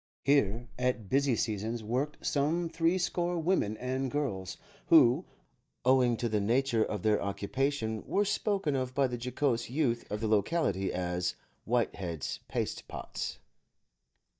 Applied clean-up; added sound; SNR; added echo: neural mask model DeepFilterNet 3.